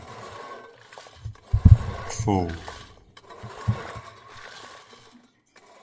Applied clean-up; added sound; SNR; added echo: none; Engine; 17 dB; reverberation time 0.7 s.